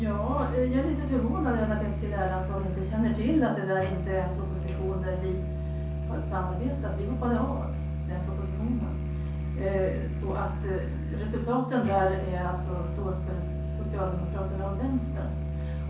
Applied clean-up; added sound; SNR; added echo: none; Musical instrument; 3 dB; reverberation time 0.6 s.